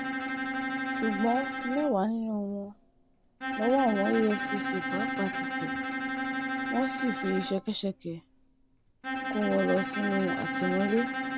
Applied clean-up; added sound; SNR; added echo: none; Bowed string instrument; 3 dB; none.